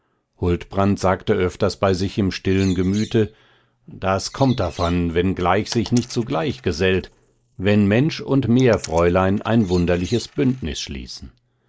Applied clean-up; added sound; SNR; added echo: neural mask model Resemble Enhance denoiser.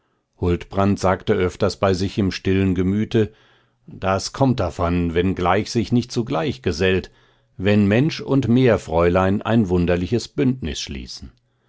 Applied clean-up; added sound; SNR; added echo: none; none; none; none.